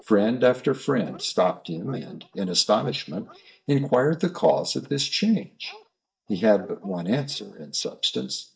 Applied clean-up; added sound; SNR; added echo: neural mask model DeepFilterNet 3.